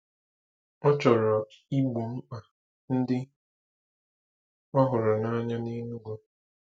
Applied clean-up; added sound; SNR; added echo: none; none; none; none.